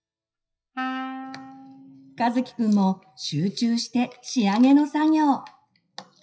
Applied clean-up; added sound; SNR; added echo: classical method WPE with log-MMSE.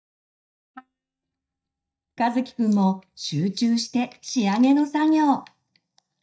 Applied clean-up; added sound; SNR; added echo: neural mask model DeepFilterNet 3.